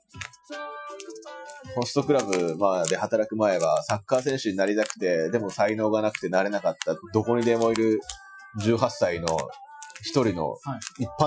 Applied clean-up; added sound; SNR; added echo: classical method Wiener filter.